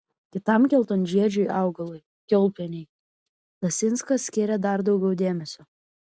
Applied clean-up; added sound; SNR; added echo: none; none; none; none.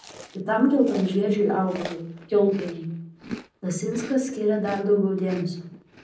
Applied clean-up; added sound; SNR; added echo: none; Chewing, mastication; 17 dB; reverberation time 0.6 s.